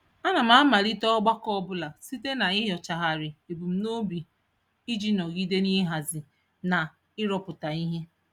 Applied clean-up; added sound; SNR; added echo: none; none; none; none.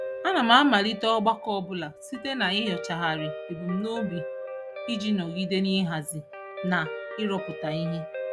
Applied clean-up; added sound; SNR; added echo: none; Guitar; 10 dB; none.